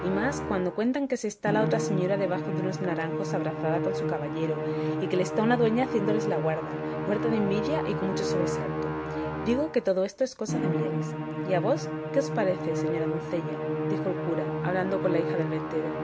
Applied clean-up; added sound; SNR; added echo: none; Musical instrument; 1 dB; none.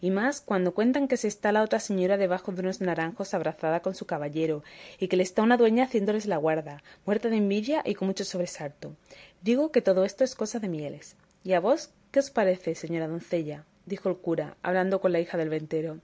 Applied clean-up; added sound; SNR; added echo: none; none; none; none.